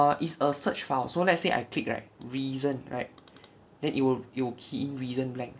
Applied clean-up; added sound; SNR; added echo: none; none; none; none.